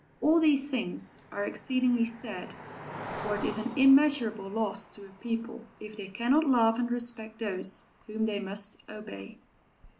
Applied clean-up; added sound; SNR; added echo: none; Cricket; 17 dB; none.